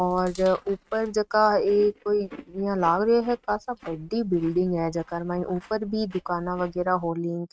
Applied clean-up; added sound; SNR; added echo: neural mask model RNNoise.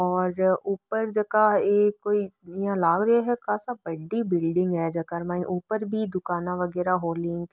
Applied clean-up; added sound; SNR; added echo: none; none; none; none.